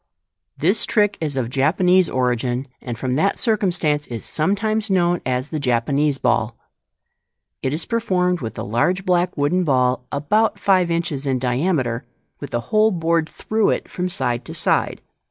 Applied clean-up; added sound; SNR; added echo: none; none; none; none.